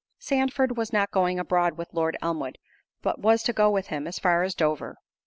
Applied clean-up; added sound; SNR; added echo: none; none; none; none.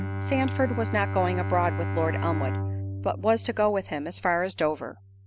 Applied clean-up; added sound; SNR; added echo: none; Bowed string instrument; 4 dB; none.